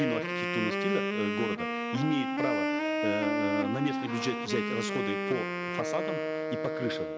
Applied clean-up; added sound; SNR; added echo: none; Wind instrument, woodwind instrument; -3 dB; none.